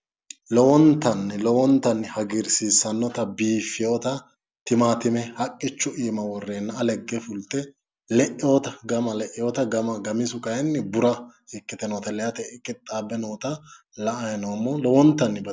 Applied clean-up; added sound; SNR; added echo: none; none; none; none.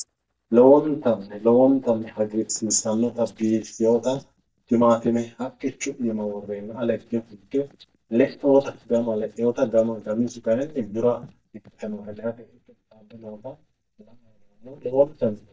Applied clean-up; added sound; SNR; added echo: neural mask model DeepFilterNet 3.